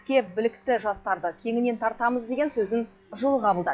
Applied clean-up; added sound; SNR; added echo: classical method log-MMSE.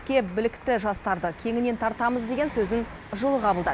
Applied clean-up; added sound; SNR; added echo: none; none; none; none.